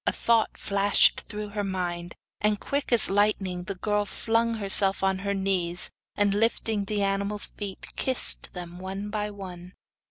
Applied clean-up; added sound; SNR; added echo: none; none; none; none.